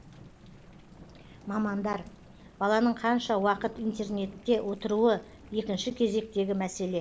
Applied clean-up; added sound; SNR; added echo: none; Thunder / Rain; 20 dB; none.